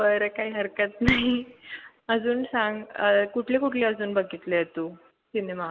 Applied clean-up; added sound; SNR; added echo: none; Fireworks; 11 dB; none.